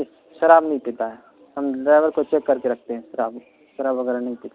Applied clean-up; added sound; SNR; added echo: none; none; none; none.